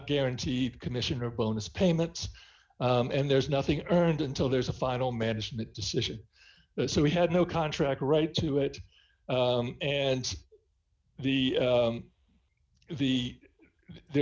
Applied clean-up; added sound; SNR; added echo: none; none; none; none.